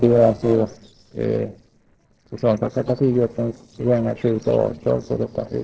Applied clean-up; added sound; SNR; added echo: neural separator model SepFormer DNS4.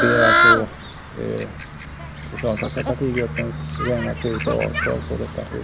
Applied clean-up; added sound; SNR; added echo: none; Fowl; -3 dB; none.